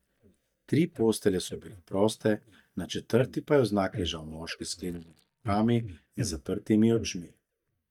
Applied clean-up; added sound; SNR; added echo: neural mask model DeepFilterNet 3.